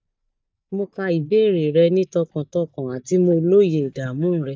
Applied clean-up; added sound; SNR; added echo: neural mask model DeepFilterNet 3.